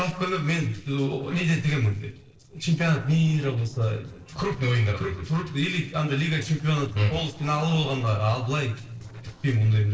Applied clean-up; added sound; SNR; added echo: neural separator model SepFormer DNS4.